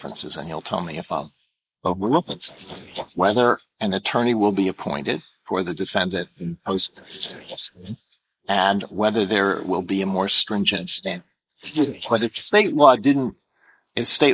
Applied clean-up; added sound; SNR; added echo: neural mask model Resemble Enhance denoiser.